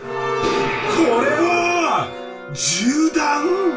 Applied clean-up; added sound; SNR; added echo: none; none; none; reverberation time 0.1 s.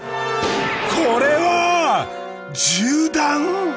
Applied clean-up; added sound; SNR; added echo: none; none; none; none.